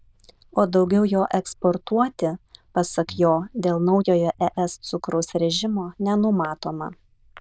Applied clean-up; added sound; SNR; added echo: neural diffusion model UNIVERSE++.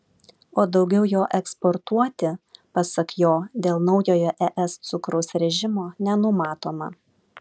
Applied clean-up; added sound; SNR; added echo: none; none; none; none.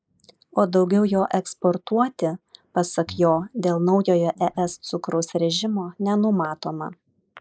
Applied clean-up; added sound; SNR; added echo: neural mask model Resemble Enhance denoiser.